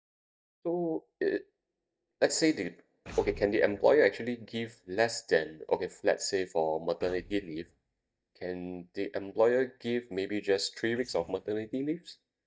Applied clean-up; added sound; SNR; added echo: neural mask model DeepFilterNet 3.